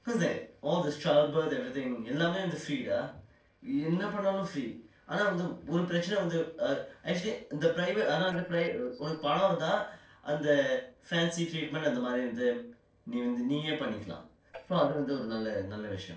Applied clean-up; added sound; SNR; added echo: neural separator model SepFormer DNS4.